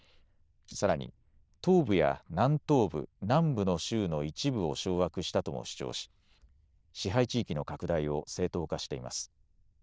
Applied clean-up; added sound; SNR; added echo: neural diffusion model UNIVERSE++.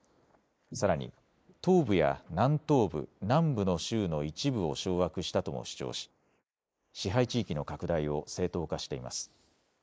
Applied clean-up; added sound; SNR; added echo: neural mask model Resemble Enhance denoiser.